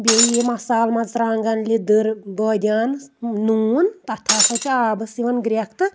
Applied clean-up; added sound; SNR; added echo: none; Shatter; -2 dB; none.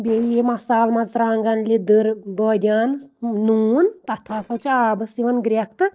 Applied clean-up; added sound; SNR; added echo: neural separator model SepFormer DNS4.